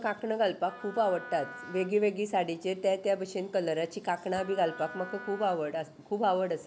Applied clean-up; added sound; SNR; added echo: none; Wind instrument, woodwind instrument; 16 dB; none.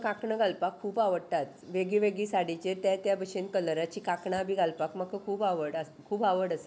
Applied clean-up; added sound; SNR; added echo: none; none; none; none.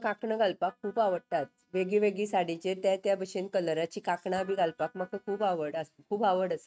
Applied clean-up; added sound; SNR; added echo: neural mask model RNNoise.